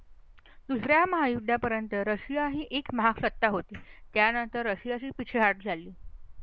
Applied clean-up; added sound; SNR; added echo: none; Cricket; 19 dB; none.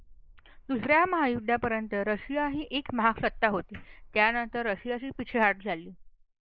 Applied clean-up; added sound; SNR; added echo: neural mask model Resemble Enhance denoiser.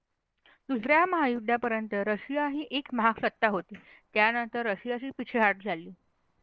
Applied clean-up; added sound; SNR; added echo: neural separator model SepFormer DNS4.